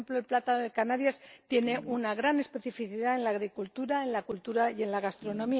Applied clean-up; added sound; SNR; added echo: neural mask model DeepFilterNet 3.